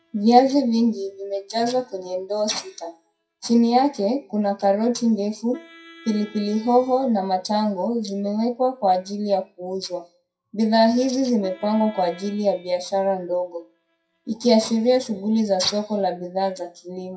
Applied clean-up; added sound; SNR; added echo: classical method WPE with log-MMSE.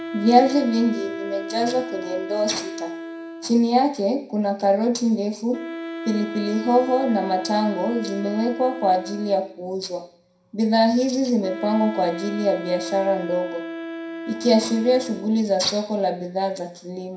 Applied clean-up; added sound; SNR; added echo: none; Wind instrument, woodwind instrument; 11 dB; reverberation time 0.5 s.